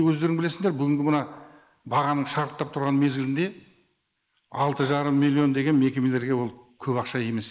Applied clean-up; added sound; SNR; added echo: neural mask model Resemble Enhance denoiser.